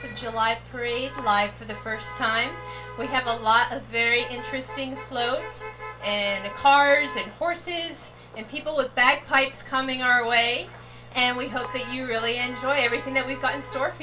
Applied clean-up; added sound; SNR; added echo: none; Motor vehicle (road); 16 dB; reverberation time 0.2 s.